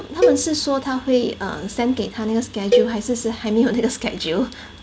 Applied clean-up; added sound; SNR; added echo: none; Cowbell; 3 dB; none.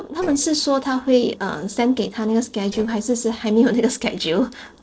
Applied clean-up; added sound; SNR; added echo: neural separator model SepFormer DNS4.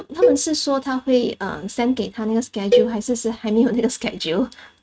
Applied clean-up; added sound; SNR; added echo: neural mask model RNNoise.